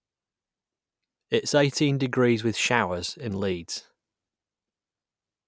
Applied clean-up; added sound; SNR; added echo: none; none; none; none.